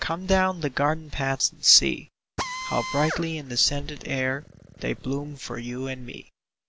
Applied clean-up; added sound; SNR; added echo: none; Drill; 10 dB; none.